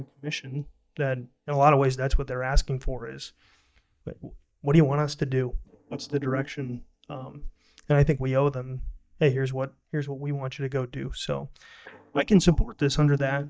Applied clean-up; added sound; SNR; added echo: neural mask model DeepFilterNet 3.